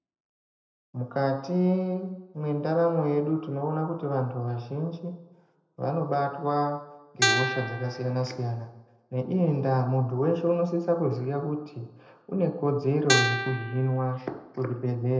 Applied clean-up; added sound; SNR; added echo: none; Guitar; 0 dB; reverberation time 0.7 s.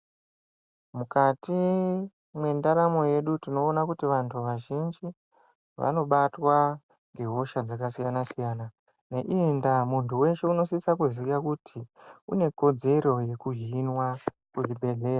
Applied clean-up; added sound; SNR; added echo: none; none; none; none.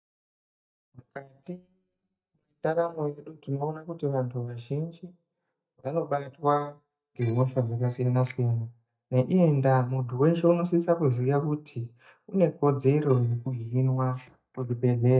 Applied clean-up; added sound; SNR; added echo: neural mask model DeepFilterNet 3.